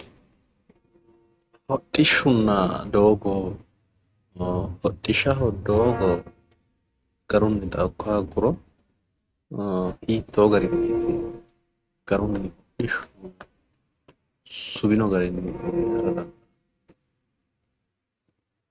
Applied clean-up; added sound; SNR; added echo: neural mask model RNNoise.